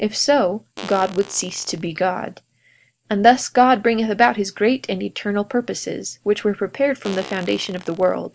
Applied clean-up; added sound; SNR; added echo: none; Fart; 18 dB; none.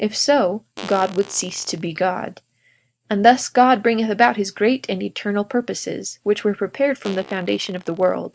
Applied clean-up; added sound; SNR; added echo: neural mask model RNNoise.